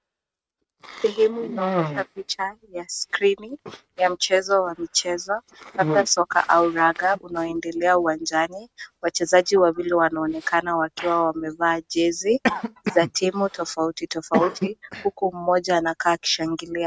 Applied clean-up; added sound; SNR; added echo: neural mask model RNNoise.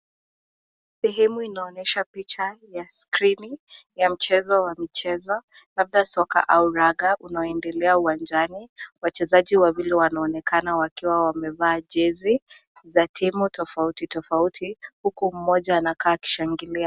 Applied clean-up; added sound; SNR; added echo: none; none; none; none.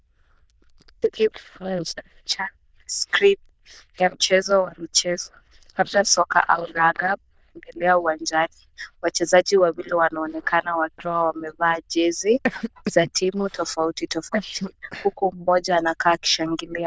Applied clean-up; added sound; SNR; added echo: neural diffusion model UNIVERSE++.